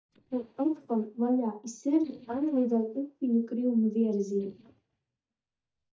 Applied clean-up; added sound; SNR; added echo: neural mask model DeepFilterNet 3.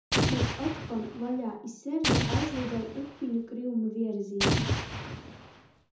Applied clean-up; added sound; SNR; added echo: none; Explosion; -3 dB; reverberation time 0.6 s.